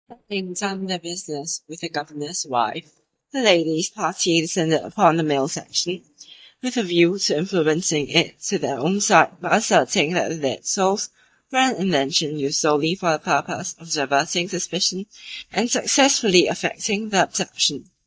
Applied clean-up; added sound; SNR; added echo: neural mask model DeepFilterNet 3.